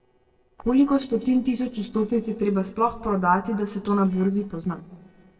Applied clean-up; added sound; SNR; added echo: neural separator model SepFormer DNS4.